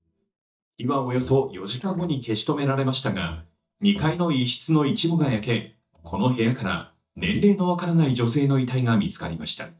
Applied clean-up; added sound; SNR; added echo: neural mask model DeepFilterNet 3.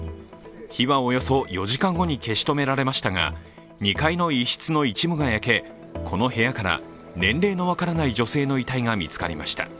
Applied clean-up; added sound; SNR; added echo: none; none; none; none.